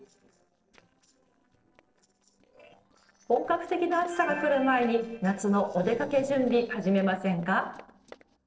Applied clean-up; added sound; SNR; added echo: neural separator model SepFormer DNS4.